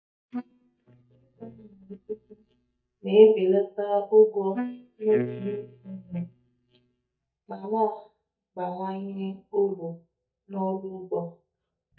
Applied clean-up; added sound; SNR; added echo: neural mask model DeepFilterNet 3.